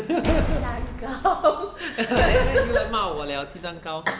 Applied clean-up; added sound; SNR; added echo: none; Slam; 4 dB; none.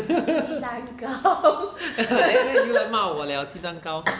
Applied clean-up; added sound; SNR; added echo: none; none; none; none.